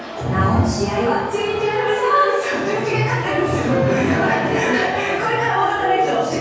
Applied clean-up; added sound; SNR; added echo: none; Wind instrument, woodwind instrument; 10 dB; reverberation time 1.3 s.